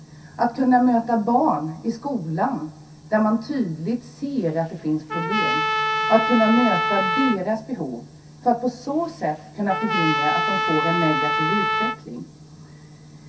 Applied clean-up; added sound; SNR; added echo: none; Trumpet; 1 dB; reverberation time 0.3 s.